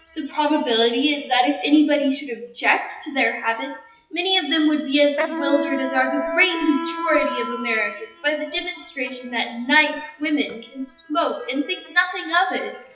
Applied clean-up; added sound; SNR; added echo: classical method WPE with log-MMSE.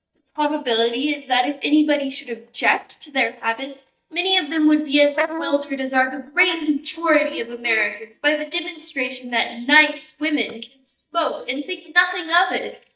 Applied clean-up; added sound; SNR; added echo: neural mask model DeepFilterNet 3.